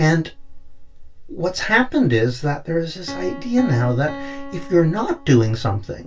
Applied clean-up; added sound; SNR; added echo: none; Piano; 18 dB; reverberation time 0.2 s.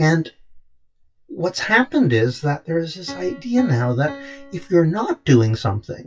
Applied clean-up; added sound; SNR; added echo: classical method WPE with log-MMSE.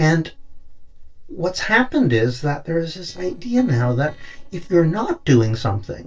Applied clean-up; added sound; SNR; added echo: neural separator model SepFormer DNS4.